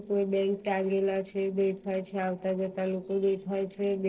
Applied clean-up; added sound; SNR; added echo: neural separator model SepFormer DNS4.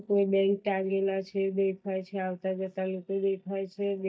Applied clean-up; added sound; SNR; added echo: neural mask model DeepFilterNet 3.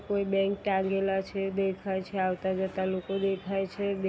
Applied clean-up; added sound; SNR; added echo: none; none; none; none.